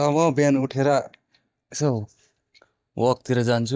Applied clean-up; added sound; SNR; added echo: neural mask model DeepFilterNet 3.